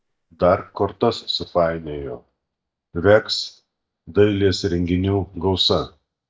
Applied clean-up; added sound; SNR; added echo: neural mask model DeepFilterNet 3.